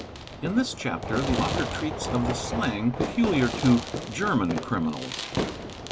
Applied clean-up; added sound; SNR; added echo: none; Fireworks; 4 dB; none.